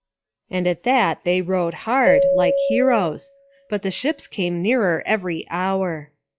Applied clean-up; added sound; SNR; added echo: classical method log-MMSE.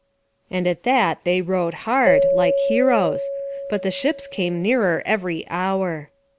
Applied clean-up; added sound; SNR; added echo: none; Keyboard (musical); 4 dB; none.